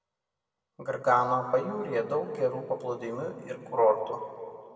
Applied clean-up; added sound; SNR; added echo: none; none; none; reverberation time 2.0 s.